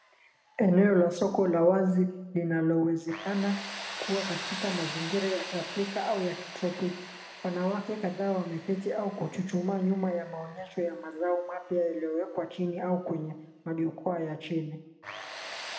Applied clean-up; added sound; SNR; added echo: none; Tools; 14 dB; reverberation time 0.8 s.